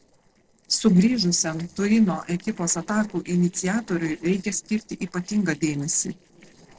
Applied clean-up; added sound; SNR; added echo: neural separator model SepFormer DNS4.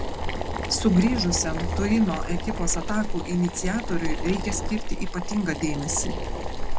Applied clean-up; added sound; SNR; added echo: none; Boiling; 1 dB; none.